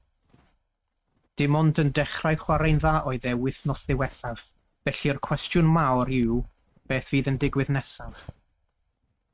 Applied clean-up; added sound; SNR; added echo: neural mask model RNNoise.